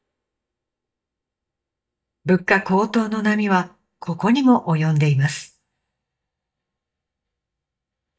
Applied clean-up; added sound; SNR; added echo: neural mask model DeepFilterNet 3.